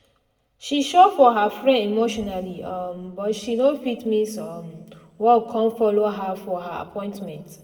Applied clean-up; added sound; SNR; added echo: none; none; none; reverberation time 1.0 s.